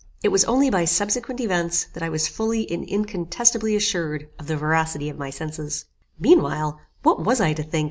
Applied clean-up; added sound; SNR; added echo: none; none; none; none.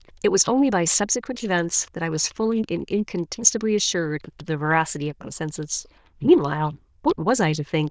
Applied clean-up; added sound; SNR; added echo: neural diffusion model UNIVERSE++.